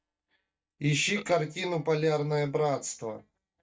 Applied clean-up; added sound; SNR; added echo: neural mask model DeepFilterNet 3.